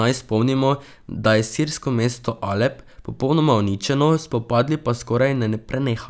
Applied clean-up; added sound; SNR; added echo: none; none; none; none.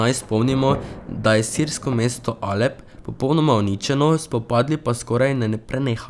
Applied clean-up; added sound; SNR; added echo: none; Thunder / Rain; 17 dB; none.